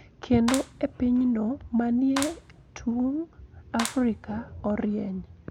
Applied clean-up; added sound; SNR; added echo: none; Clapping; 13 dB; none.